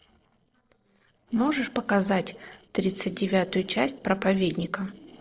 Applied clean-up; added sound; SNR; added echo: neural separator model SepFormer DNS4.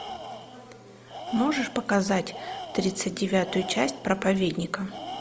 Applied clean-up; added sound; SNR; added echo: none; Tools; 13 dB; none.